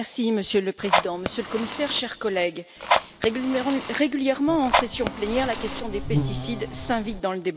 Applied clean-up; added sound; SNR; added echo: none; Insect + Fire; 2 dB; none.